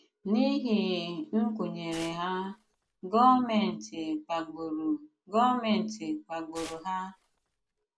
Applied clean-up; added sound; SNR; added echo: none; Tearing; 20 dB; none.